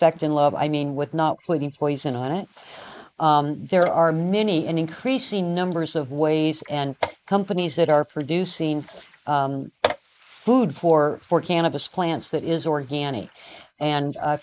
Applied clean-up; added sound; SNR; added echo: neural mask model Resemble Enhance denoiser.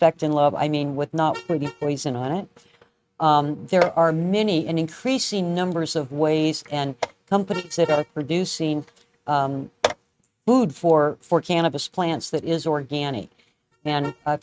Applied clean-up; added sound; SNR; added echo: neural mask model RNNoise.